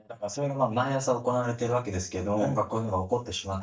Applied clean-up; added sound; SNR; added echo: neural mask model DeepFilterNet 3.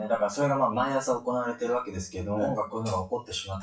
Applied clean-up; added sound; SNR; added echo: classical method WPE with log-MMSE.